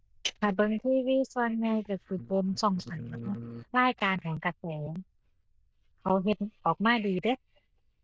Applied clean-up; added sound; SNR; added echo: neural diffusion model UNIVERSE++.